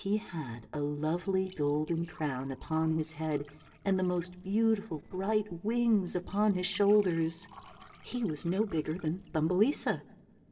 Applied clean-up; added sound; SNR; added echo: neural separator model SepFormer DNS4.